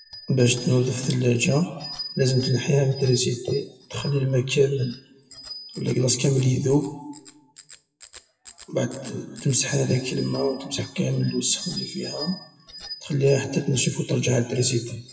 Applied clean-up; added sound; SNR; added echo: classical method WPE with log-MMSE.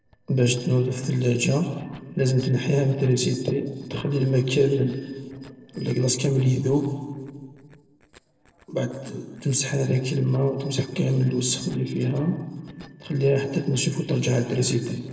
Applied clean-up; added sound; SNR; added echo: neural separator model SepFormer DNS4.